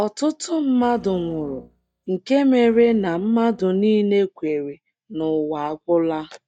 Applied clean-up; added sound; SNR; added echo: neural mask model DeepFilterNet 3.